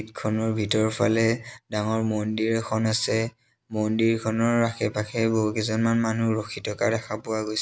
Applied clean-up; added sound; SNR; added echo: none; none; none; none.